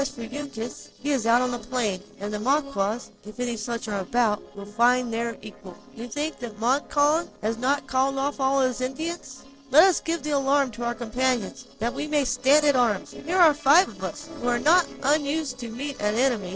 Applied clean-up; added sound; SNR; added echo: neural separator model SepFormer DNS4.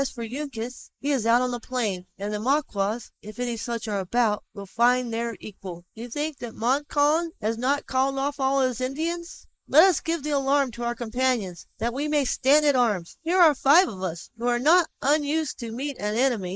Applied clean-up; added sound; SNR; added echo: neural mask model Resemble Enhance denoiser.